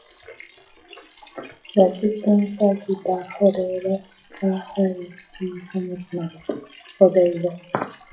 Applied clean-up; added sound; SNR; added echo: classical method WPE with log-MMSE.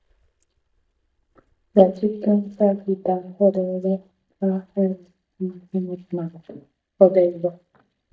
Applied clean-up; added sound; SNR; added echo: neural mask model DeepFilterNet 3.